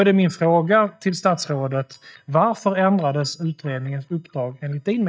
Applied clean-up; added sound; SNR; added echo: neural mask model DeepFilterNet 3.